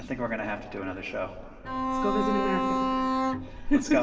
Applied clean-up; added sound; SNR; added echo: none; Bowed string instrument; -2 dB; reverberation time 2.1 s.